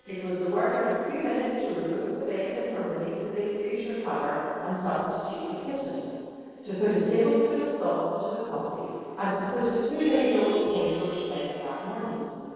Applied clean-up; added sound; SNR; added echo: neural separator model SepFormer DNS4.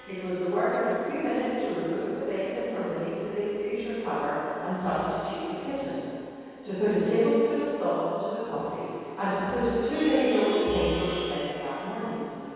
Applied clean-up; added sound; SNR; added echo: none; Plucked string instrument; 13 dB; reverberation time 2.2 s.